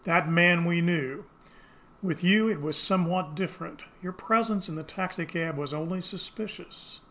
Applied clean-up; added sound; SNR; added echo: none; none; none; none.